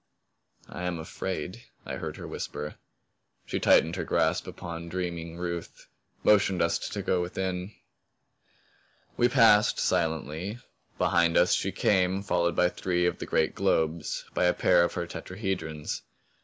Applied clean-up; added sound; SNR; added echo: none; none; none; none.